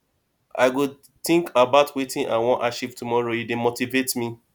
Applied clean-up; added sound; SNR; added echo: none; none; none; none.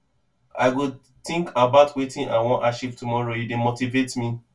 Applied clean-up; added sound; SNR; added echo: none; none; none; reverberation time 0.1 s.